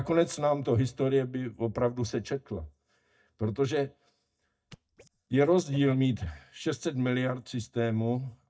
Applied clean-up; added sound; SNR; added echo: neural mask model DeepFilterNet 3.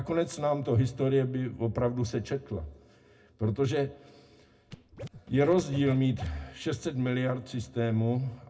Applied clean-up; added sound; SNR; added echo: none; Scratching (performance technique); 13 dB; reverberation time 0.2 s.